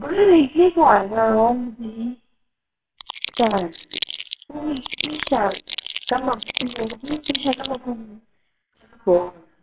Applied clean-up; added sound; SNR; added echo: neural separator model SepFormer WHAMR!.